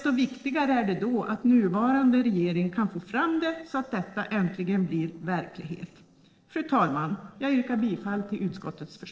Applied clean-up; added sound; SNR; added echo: neural separator model SepFormer DNS4.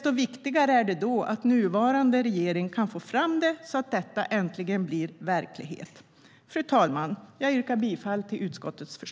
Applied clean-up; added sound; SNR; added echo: none; none; none; none.